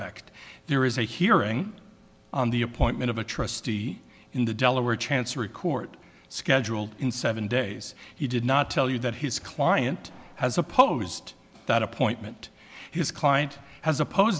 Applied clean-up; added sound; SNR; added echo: none; none; none; none.